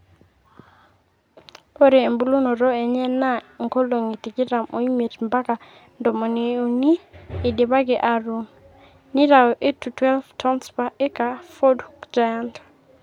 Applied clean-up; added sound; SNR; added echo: none; none; none; none.